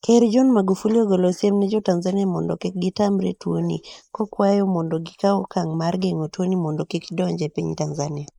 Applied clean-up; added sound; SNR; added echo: neural mask model Resemble Enhance denoiser.